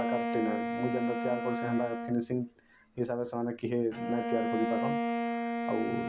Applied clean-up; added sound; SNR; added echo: none; Bowed string instrument; 1 dB; none.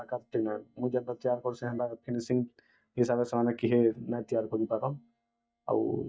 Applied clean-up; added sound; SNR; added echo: neural mask model DeepFilterNet 3.